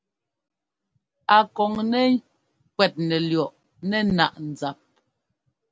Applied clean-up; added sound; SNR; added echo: none; none; none; none.